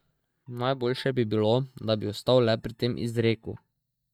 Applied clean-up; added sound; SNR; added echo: neural mask model DeepFilterNet 3.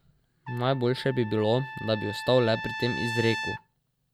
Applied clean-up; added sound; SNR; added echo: none; Trumpet; 9 dB; none.